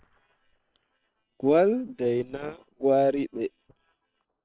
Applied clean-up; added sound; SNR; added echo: neural separator model SepFormer WHAM!.